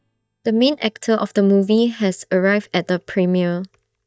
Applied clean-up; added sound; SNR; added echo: neural mask model DeepFilterNet 3.